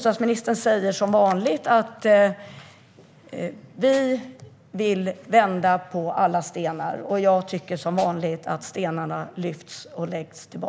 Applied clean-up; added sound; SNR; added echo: none; Tools; 19 dB; none.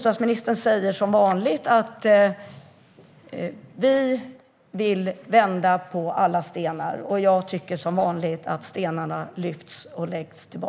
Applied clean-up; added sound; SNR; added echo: neural mask model Resemble Enhance denoiser.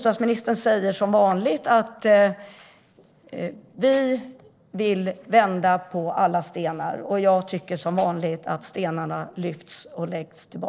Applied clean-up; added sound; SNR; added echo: neural separator model SepFormer DNS4.